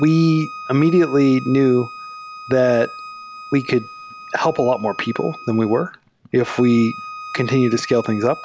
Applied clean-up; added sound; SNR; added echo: none; Bowed string instrument; 16 dB; none.